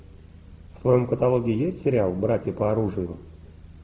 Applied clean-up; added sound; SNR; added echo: none; none; none; none.